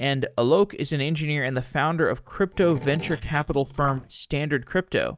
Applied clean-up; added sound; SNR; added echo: neural mask model DeepFilterNet 3.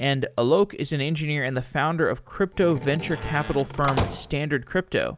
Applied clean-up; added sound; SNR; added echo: none; Slam; 7 dB; none.